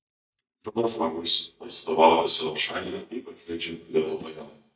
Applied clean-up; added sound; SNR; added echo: neural mask model DeepFilterNet 3.